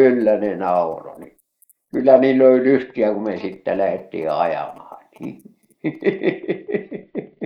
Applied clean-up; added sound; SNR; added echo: neural mask model Resemble Enhance denoiser.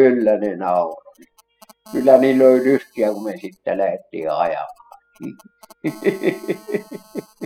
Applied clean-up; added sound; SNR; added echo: classical method spectral subtraction.